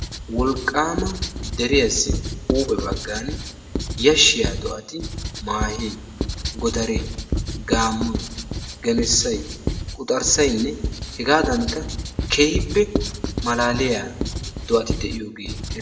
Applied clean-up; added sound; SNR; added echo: none; Writing; 4 dB; reverberation time 1.1 s.